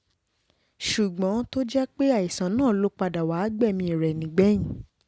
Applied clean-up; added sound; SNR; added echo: none; none; none; none.